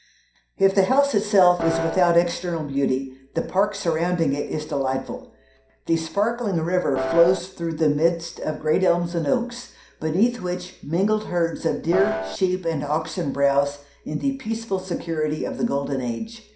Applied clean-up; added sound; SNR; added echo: none; Piano; 3 dB; reverberation time 0.5 s.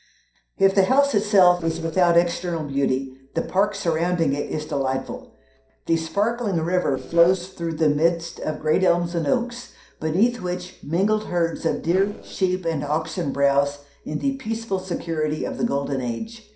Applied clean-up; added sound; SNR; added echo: neural separator model SepFormer DNS4.